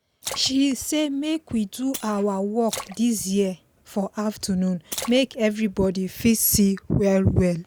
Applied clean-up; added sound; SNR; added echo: none; Shatter + Splash, splatter; 17 dB; none.